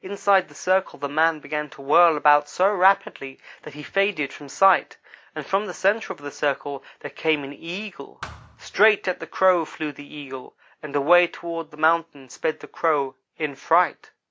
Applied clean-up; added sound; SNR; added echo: none; Thump, thud; 19 dB; none.